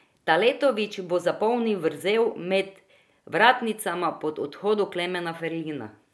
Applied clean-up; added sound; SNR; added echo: none; none; none; none.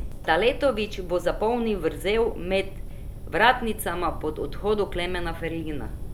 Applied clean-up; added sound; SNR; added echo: none; Fire; 8 dB; none.